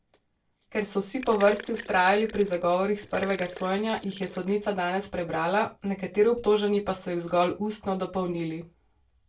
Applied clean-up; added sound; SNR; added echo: neural separator model SepFormer DNS4.